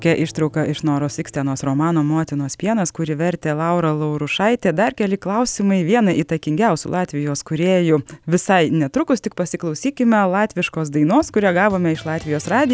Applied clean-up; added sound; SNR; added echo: none; none; none; none.